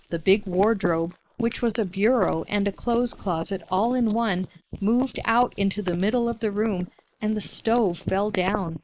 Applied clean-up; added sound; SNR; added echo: neural mask model Resemble Enhance denoiser.